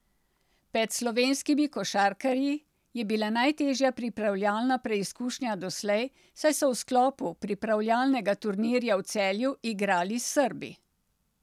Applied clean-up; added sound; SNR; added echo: none; none; none; none.